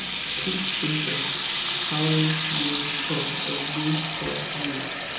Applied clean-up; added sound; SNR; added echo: none; Sink (filling or washing) / Water tap, faucet; -2 dB; reverberation time 0.8 s.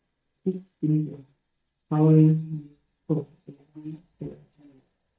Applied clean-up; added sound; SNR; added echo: neural mask model DeepFilterNet 3.